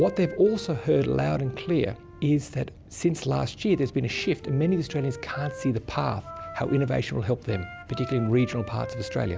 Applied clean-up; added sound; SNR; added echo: none; Wind instrument, woodwind instrument; 15 dB; none.